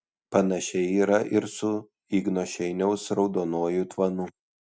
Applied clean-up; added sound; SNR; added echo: none; none; none; none.